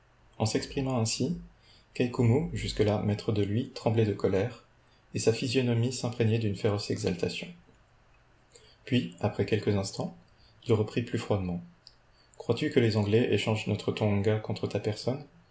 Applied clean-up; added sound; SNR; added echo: none; none; none; none.